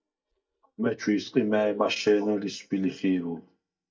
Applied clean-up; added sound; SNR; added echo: neural mask model DeepFilterNet 3.